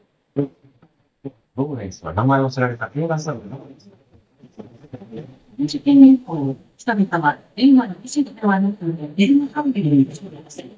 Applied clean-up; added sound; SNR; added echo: neural mask model DeepFilterNet 3.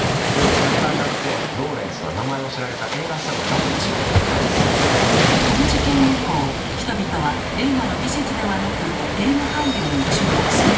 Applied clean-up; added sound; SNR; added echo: none; Waves, surf; -3 dB; reverberation time 0.3 s.